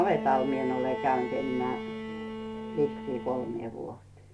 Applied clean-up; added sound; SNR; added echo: none; Bowed string instrument; 6 dB; none.